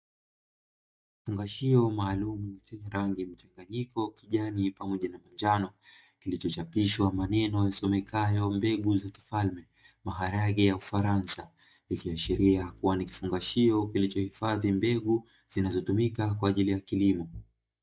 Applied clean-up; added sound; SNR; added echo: neural mask model DeepFilterNet 3.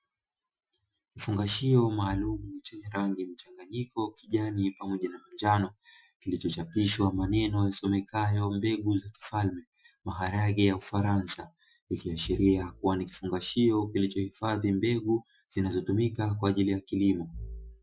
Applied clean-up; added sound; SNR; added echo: classical method Wiener filter.